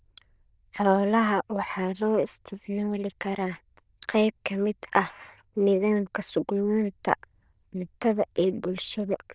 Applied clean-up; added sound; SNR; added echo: neural diffusion model UNIVERSE++.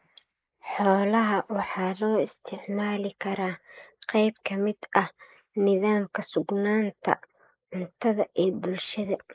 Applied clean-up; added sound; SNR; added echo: neural mask model Resemble Enhance denoiser.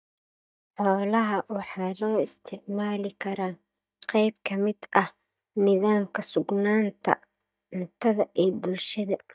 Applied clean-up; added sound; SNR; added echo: neural mask model DeepFilterNet 3.